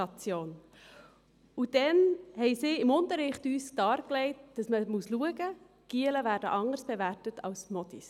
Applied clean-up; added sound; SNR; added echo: none; none; none; none.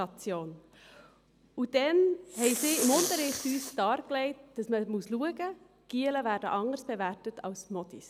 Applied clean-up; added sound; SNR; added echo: none; Respiratory sounds; 5 dB; none.